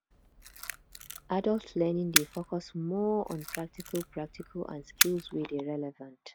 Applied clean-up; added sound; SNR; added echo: none; Camera; 1 dB; none.